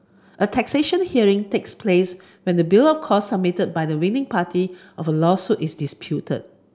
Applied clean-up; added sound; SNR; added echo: none; none; none; none.